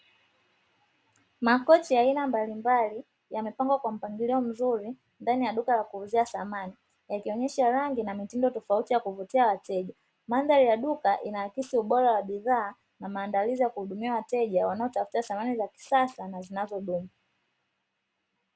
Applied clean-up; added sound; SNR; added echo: none; none; none; none.